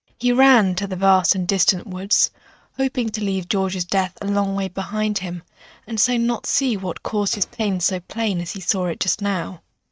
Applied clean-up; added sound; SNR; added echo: neural mask model RNNoise.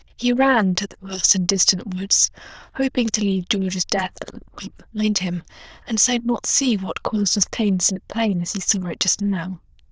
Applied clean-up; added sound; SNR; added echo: neural diffusion model UNIVERSE++.